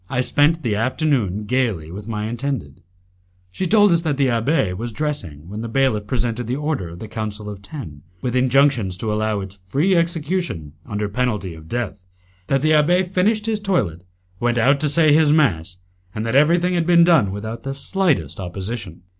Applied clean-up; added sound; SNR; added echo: none; none; none; none.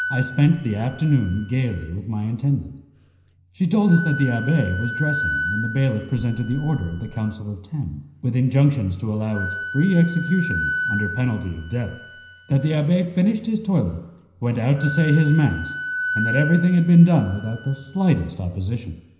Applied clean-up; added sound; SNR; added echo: none; Wind instrument, woodwind instrument; 11 dB; reverberation time 0.9 s.